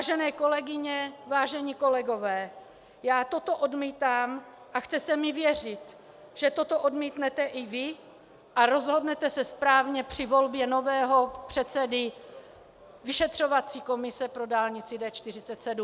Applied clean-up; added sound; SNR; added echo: none; none; none; none.